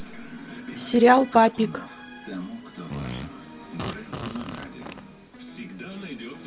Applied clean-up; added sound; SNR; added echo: none; Fart; 11 dB; none.